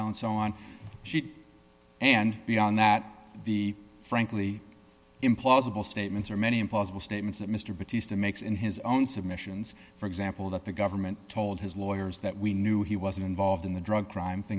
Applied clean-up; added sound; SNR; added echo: none; none; none; none.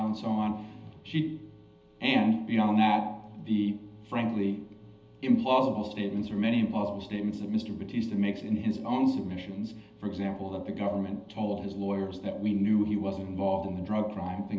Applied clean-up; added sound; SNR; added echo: none; none; none; reverberation time 1.2 s.